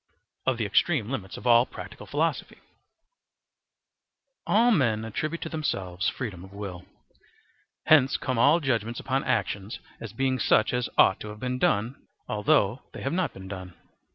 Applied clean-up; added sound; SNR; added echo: none; none; none; none.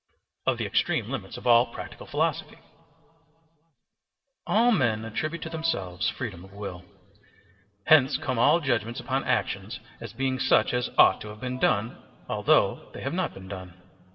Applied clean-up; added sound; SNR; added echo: none; Wind instrument, woodwind instrument; 19 dB; reverberation time 2.2 s.